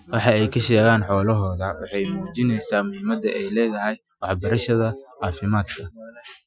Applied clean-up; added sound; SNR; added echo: classical method Wiener filter.